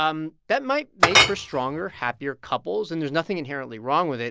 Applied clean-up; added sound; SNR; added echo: none; Chink, clink; -3 dB; none.